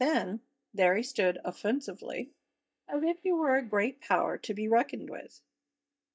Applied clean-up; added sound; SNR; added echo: neural mask model DeepFilterNet 3.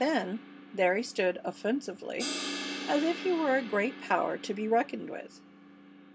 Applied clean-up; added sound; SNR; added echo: none; Crash cymbal; 11 dB; none.